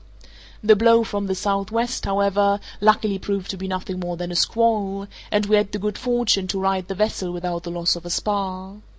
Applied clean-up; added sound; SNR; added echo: none; none; none; none.